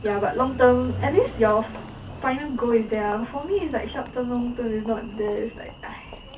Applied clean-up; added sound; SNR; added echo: none; Engine; 12 dB; reverberation time 0.3 s.